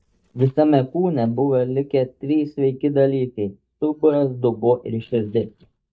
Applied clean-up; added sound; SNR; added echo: neural mask model DeepFilterNet 3.